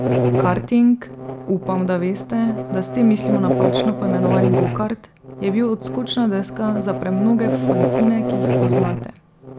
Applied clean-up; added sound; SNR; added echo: none; Buzz; 1 dB; none.